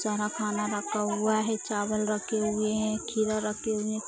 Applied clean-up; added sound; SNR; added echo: none; none; none; none.